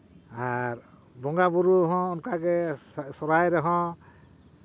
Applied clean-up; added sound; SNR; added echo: none; none; none; none.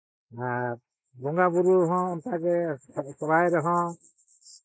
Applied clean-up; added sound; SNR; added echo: neural mask model Resemble Enhance denoiser.